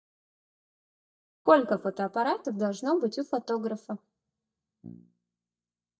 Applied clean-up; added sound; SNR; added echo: neural mask model DeepFilterNet 3.